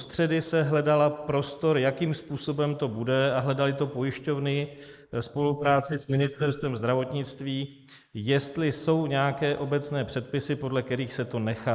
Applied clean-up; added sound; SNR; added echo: neural mask model Resemble Enhance denoiser.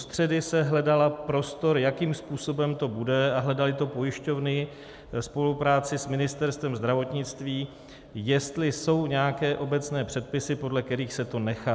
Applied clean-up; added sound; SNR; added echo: none; none; none; none.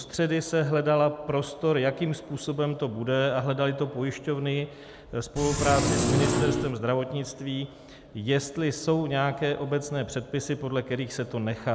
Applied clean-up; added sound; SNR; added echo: none; Engine; -2 dB; none.